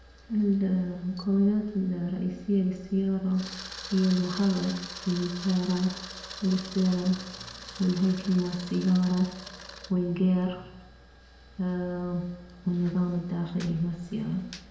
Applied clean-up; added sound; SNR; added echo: none; Camera; 16 dB; reverberation time 1.0 s.